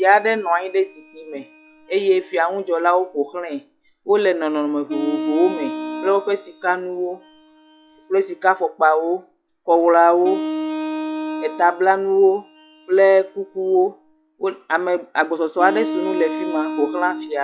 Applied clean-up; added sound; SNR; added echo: classical method log-MMSE.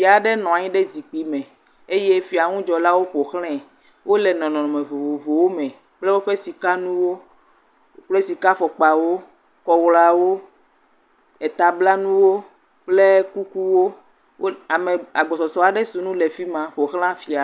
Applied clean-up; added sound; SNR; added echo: none; none; none; none.